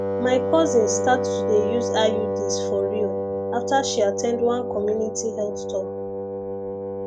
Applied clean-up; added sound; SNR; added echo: none; Wind instrument, woodwind instrument; 1 dB; none.